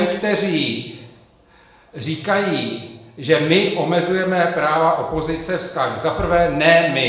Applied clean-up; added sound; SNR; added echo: none; none; none; reverberation time 0.9 s.